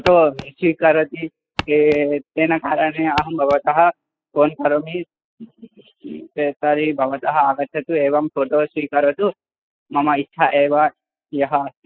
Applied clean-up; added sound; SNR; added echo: classical method spectral subtraction.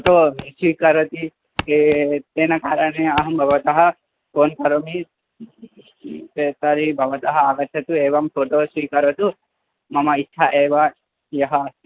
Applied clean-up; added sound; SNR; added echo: none; Walk, footsteps; 10 dB; none.